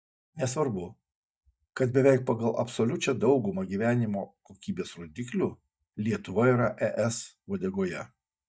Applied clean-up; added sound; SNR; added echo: neural mask model DeepFilterNet 3.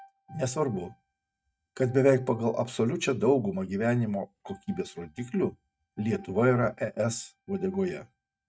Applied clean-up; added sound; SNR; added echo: neural mask model RNNoise.